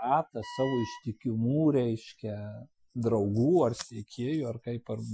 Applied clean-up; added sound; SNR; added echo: classical method Wiener filter.